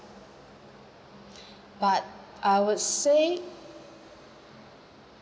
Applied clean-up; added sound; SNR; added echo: none; none; none; none.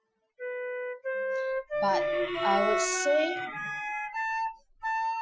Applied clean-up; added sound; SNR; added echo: classical method Wiener filter.